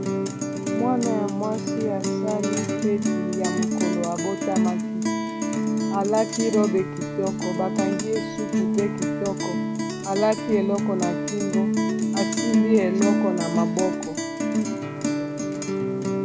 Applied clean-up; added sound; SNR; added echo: none; Guitar; -3 dB; none.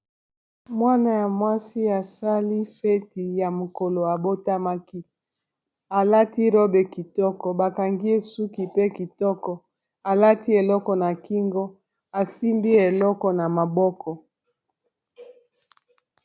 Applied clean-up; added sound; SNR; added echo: none; none; none; none.